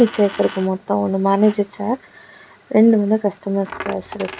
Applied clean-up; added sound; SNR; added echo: none; Coin (dropping); 18 dB; none.